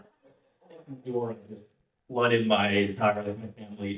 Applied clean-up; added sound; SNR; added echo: neural mask model DeepFilterNet 3.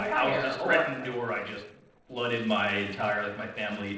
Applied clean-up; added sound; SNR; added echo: neural separator model SepFormer DNS4.